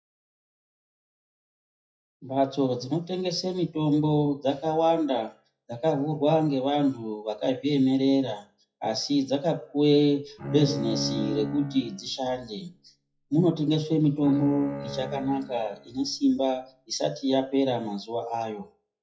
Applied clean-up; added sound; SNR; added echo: classical method WPE with log-MMSE.